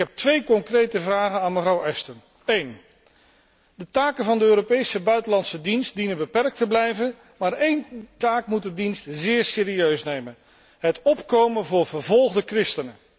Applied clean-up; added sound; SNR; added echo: none; none; none; none.